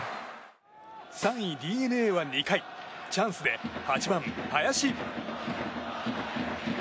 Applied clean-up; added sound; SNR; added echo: none; Snare drum; 18 dB; none.